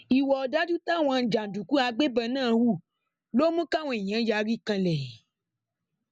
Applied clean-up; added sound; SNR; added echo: none; none; none; none.